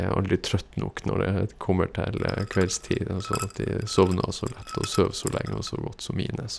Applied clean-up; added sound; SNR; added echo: none; Liquid; 13 dB; none.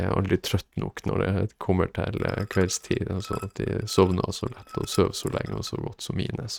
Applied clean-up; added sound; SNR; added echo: neural mask model RNNoise.